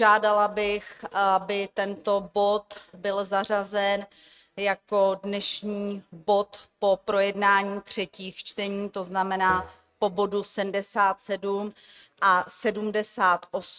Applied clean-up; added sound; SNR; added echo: neural mask model RNNoise.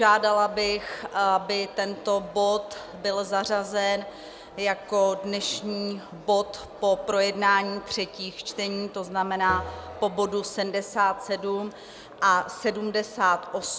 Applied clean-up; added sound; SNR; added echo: none; Bell; 17 dB; none.